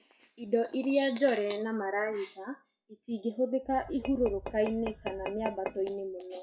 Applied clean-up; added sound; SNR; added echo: classical method WPE with log-MMSE.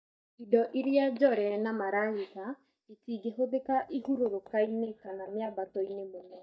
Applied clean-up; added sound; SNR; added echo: neural mask model DeepFilterNet 3.